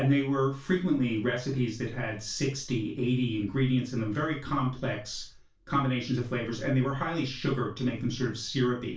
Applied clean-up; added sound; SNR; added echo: none; none; none; reverberation time 0.3 s.